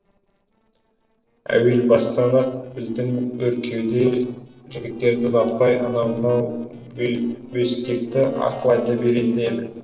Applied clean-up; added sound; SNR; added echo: neural separator model SepFormer DNS4.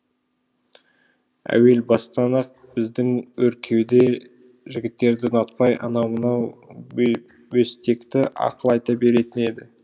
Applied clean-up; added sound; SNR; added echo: none; none; none; none.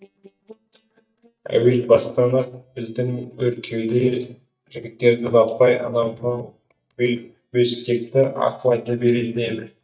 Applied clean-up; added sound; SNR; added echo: neural mask model DeepFilterNet 3.